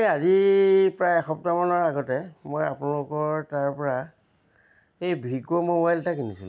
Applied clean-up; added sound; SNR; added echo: none; none; none; none.